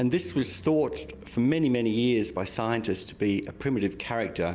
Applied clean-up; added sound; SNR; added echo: none; none; none; none.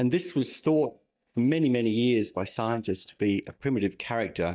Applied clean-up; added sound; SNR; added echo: neural mask model DeepFilterNet 3.